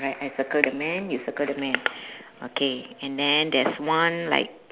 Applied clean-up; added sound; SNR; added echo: none; none; none; none.